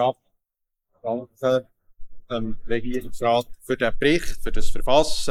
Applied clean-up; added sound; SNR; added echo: neural mask model Resemble Enhance denoiser.